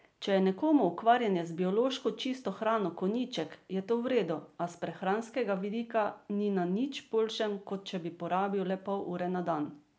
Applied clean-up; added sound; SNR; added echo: none; none; none; none.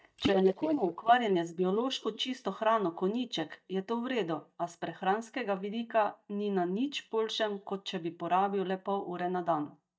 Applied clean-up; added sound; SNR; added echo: neural mask model DeepFilterNet 3.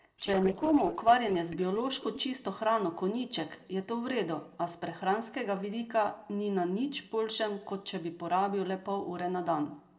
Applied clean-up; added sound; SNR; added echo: neural separator model SepFormer DNS4.